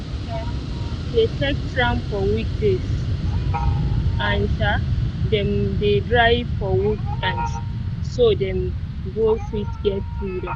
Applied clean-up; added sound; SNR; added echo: none; Fixed-wing aircraft, airplane; 0 dB; none.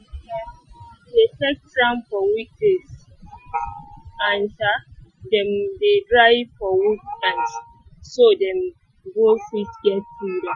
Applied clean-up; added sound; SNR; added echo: classical method Wiener filter.